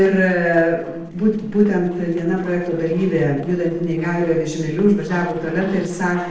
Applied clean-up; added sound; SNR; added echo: neural separator model SepFormer DNS4.